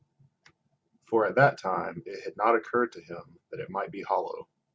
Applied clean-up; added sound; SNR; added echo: none; none; none; none.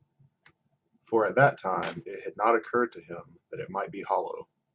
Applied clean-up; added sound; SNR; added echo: none; Clapping; 18 dB; none.